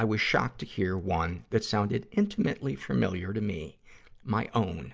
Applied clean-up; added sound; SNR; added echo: none; none; none; none.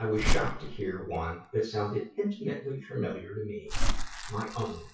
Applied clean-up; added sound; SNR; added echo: classical method WPE with log-MMSE.